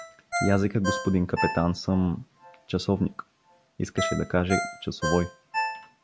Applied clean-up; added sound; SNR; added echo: none; Ringtone; 6 dB; none.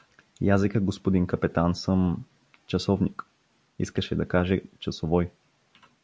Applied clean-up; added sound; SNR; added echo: none; none; none; none.